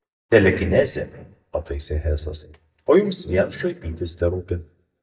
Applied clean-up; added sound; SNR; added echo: neural mask model DeepFilterNet 3.